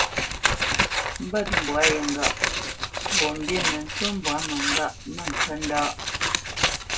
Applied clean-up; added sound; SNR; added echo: none; Scissors; -4 dB; reverberation time 0.2 s.